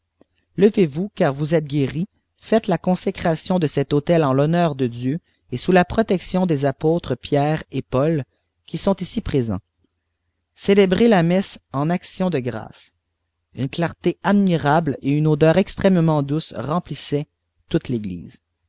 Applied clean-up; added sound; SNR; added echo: none; none; none; none.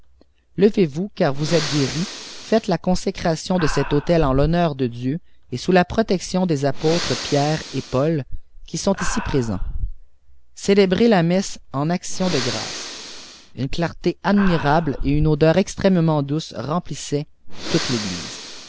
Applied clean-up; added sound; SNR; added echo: none; Breathing; 8 dB; none.